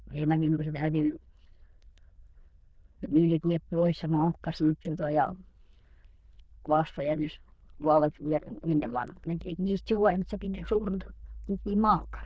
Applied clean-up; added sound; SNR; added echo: neural diffusion model UNIVERSE++.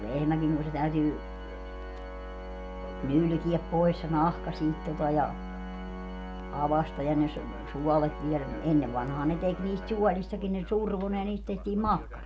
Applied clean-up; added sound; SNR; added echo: none; Organ; 13 dB; none.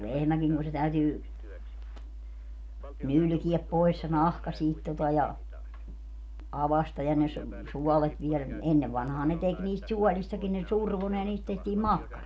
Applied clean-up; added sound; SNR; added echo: none; none; none; none.